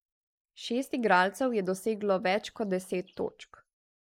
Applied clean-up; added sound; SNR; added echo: neural mask model Resemble Enhance denoiser.